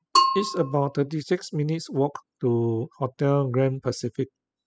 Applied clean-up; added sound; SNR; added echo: classical method spectral subtraction.